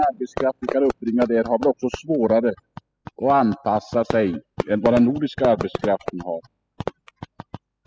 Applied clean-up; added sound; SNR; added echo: classical method spectral subtraction.